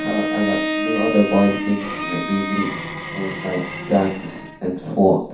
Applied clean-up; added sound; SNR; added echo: none; Bowed string instrument; 5 dB; reverberation time 0.6 s.